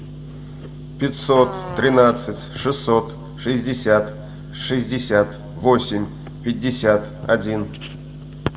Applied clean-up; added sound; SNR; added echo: none; Fart; 13 dB; reverberation time 0.7 s.